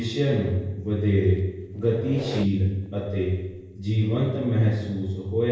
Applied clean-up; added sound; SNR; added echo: none; Squeak; 16 dB; reverberation time 1.0 s.